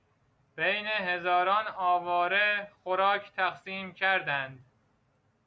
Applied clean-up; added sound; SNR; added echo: none; none; none; none.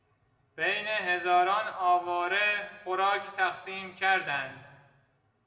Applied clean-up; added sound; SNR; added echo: none; none; none; reverberation time 1.1 s.